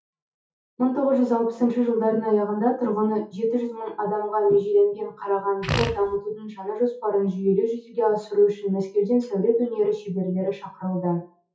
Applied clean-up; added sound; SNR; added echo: classical method WPE with log-MMSE.